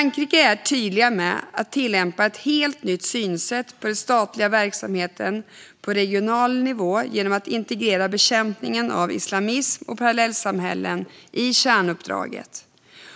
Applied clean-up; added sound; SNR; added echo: none; none; none; none.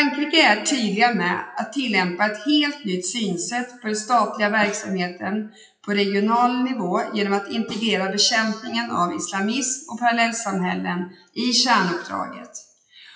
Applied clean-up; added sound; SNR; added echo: classical method WPE with log-MMSE.